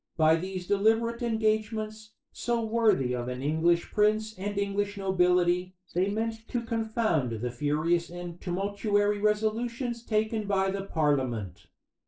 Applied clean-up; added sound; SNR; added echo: neural separator model SepFormer DNS4.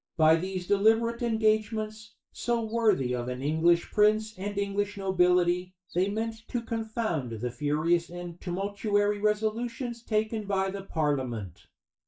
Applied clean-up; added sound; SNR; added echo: neural mask model DeepFilterNet 3.